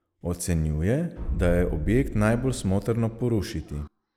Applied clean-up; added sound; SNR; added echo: none; Boom; 7 dB; none.